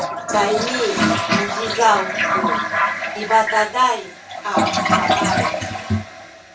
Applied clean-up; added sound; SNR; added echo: none; Toilet flush; -2 dB; reverberation time 0.2 s.